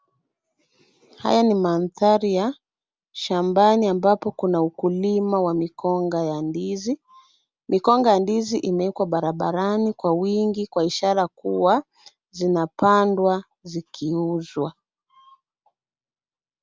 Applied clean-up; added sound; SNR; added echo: none; none; none; none.